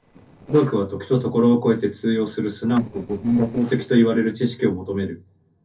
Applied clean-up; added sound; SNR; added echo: neural separator model SepFormer DNS4.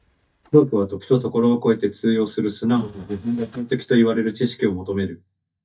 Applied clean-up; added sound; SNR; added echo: neural mask model DeepFilterNet 3.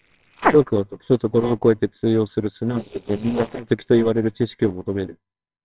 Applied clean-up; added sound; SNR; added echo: neural separator model SepFormer WHAMR!.